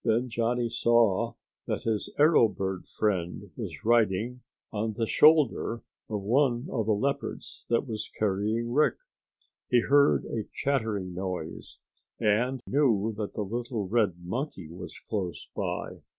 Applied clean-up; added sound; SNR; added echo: none; none; none; none.